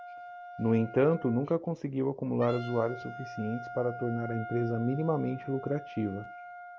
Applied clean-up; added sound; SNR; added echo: none; Wind instrument, woodwind instrument; 13 dB; none.